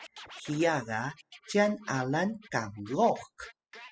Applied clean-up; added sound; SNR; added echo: classical method spectral subtraction.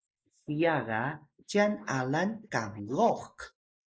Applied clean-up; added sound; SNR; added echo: neural mask model Resemble Enhance denoiser.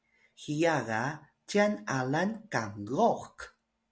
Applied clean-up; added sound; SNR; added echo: none; none; none; none.